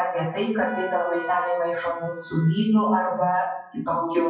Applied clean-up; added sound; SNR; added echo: classical method WPE with log-MMSE.